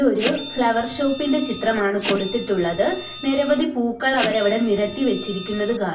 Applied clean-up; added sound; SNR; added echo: none; Printer; 11 dB; reverberation time 0.3 s.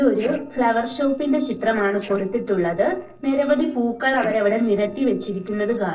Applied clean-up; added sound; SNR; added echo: neural separator model SepFormer DNS4.